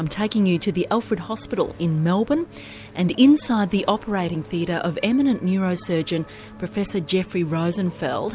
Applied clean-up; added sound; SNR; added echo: none; none; none; none.